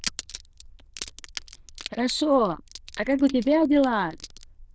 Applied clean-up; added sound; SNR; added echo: neural diffusion model UNIVERSE++.